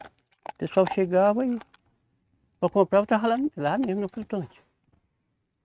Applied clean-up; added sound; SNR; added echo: neural mask model RNNoise.